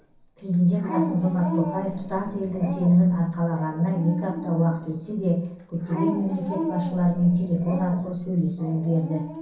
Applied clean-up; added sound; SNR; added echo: none; Dog; 10 dB; reverberation time 0.6 s.